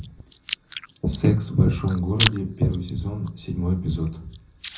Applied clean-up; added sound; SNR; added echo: none; Chewing, mastication; 10 dB; reverberation time 0.4 s.